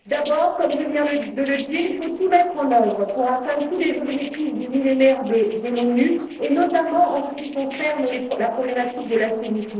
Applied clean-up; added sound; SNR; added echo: neural separator model SepFormer DNS4.